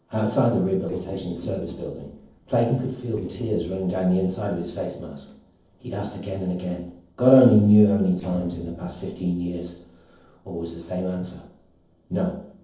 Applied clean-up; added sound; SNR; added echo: neural separator model SepFormer DNS4.